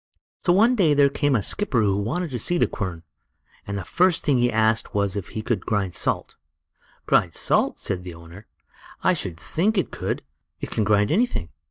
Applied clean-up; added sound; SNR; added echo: neural mask model DeepFilterNet 3.